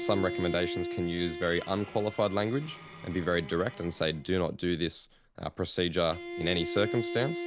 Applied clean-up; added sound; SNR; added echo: none; Bowed string instrument; 9 dB; none.